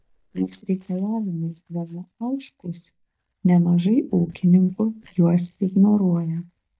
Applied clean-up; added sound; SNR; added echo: neural mask model DeepFilterNet 3.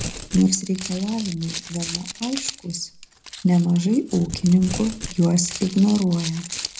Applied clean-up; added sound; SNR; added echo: none; Crumpling, crinkling; 11 dB; reverberation time 0.3 s.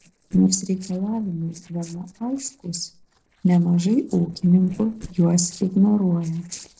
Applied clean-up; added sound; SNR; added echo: neural separator model SepFormer DNS4.